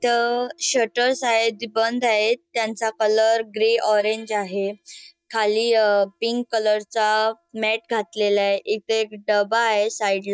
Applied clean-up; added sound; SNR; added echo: neural mask model DeepFilterNet 3.